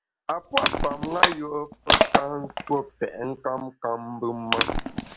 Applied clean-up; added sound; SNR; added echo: none; Crushing; -3 dB; none.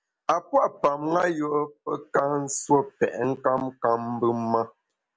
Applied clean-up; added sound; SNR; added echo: none; none; none; none.